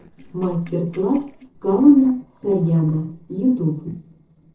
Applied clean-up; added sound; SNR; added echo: neural separator model SepFormer DNS4.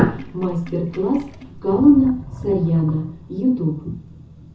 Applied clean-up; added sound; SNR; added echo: none; Sink (filling or washing); 16 dB; reverberation time 0.5 s.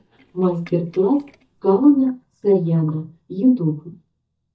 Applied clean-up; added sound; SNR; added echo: neural mask model DeepFilterNet 3.